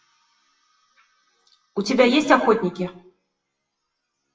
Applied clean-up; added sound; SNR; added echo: classical method WPE with log-MMSE.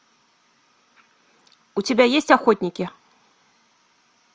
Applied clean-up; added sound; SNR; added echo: none; none; none; none.